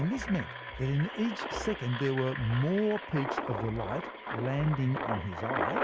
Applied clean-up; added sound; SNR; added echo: none; Engine; 5 dB; none.